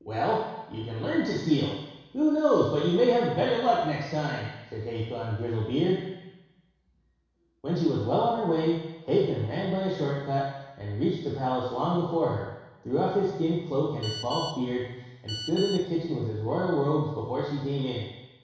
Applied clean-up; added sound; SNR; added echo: none; Telephone; 12 dB; reverberation time 1.1 s.